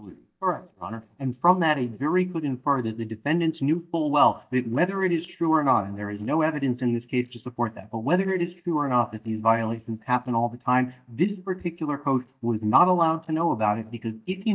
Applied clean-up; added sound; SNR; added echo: neural mask model DeepFilterNet 3.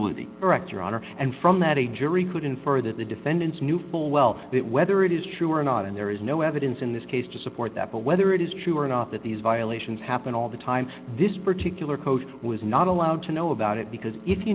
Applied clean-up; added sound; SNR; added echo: none; none; none; none.